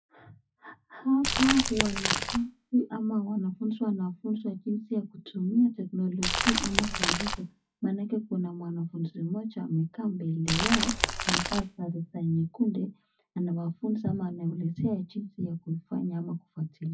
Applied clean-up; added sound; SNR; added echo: classical method WPE with log-MMSE.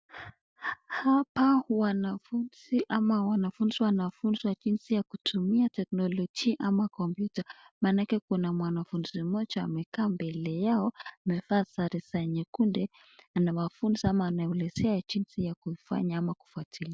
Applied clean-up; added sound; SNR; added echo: none; none; none; none.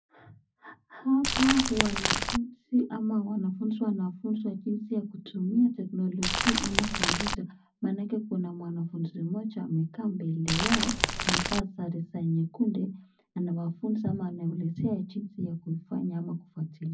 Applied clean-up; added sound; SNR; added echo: none; Crumpling, crinkling / Crackle; -2 dB; reverberation time 0.4 s.